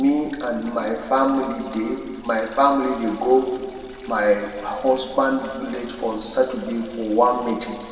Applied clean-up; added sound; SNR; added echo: none; Water tap, faucet; 20 dB; reverberation time 2.0 s.